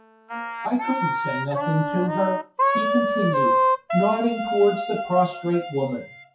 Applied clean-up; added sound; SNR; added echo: classical method WPE with log-MMSE.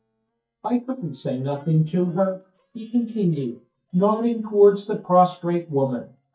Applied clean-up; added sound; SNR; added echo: neural mask model DeepFilterNet 3.